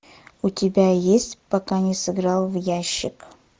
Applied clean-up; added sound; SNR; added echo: none; none; none; none.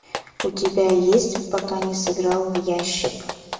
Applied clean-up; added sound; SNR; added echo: none; Clapping; 12 dB; reverberation time 1.6 s.